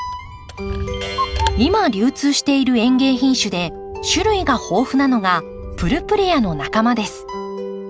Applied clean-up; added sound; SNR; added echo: none; Thunder + Clock; 11 dB; none.